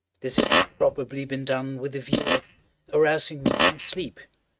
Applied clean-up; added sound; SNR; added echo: neural mask model RNNoise.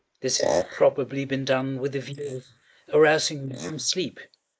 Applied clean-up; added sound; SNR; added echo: neural mask model Resemble Enhance denoiser.